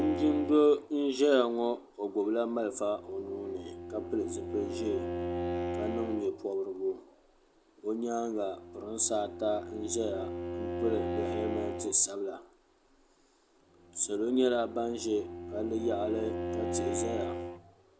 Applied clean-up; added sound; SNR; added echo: none; Bowed string instrument; 7 dB; none.